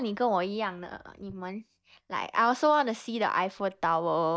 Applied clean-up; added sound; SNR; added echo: neural mask model DeepFilterNet 3.